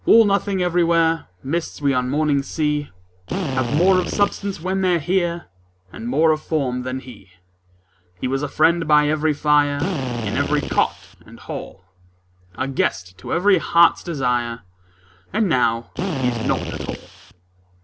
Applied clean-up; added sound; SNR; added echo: none; Drill; 4 dB; none.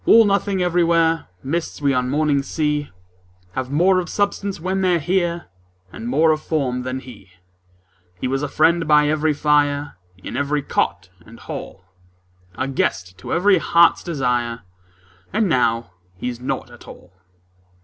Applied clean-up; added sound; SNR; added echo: none; none; none; none.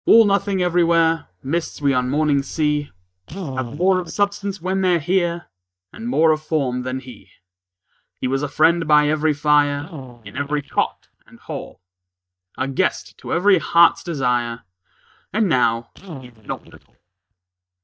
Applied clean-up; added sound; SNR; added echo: neural mask model DeepFilterNet 3.